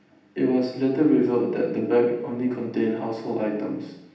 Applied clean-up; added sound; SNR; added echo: none; none; none; reverberation time 0.8 s.